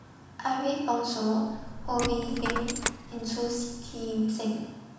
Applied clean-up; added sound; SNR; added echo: none; Coin (dropping); 5 dB; reverberation time 1.1 s.